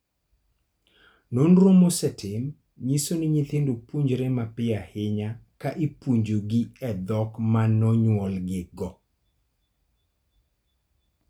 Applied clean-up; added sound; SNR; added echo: none; none; none; none.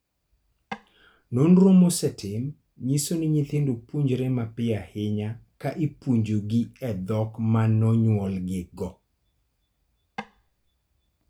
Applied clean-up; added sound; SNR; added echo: none; Tap / Wood; 16 dB; none.